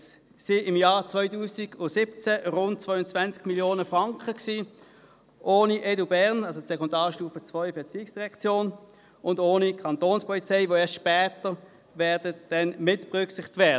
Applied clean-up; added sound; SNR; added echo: none; none; none; none.